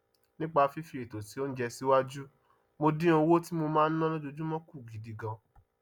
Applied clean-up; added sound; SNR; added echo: none; none; none; none.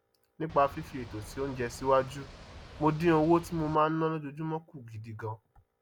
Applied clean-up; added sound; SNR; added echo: none; Boat, Water vehicle; 16 dB; none.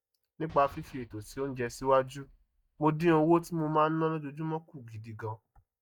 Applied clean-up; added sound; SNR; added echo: neural mask model DeepFilterNet 3.